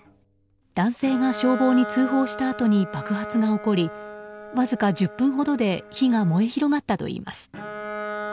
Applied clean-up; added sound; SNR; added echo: none; Bowed string instrument; 12 dB; none.